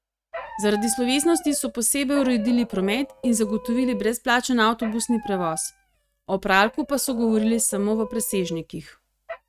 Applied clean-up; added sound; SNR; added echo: neural mask model RNNoise.